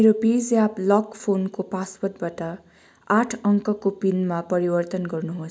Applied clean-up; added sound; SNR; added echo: none; none; none; none.